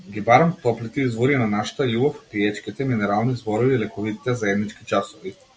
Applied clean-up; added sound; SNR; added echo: none; none; none; none.